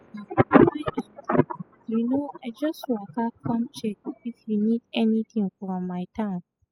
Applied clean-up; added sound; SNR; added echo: classical method spectral subtraction.